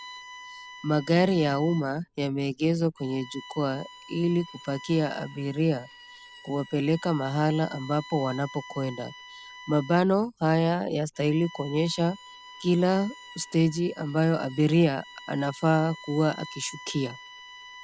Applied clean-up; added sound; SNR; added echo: none; Bowed string instrument; 19 dB; none.